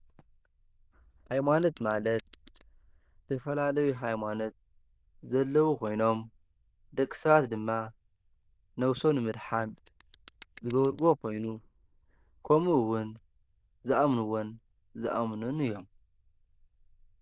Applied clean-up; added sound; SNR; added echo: neural diffusion model UNIVERSE++.